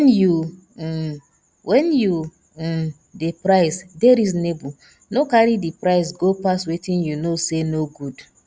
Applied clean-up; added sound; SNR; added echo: none; none; none; none.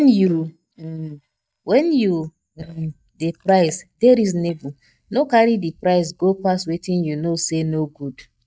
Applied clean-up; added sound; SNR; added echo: neural mask model DeepFilterNet 3.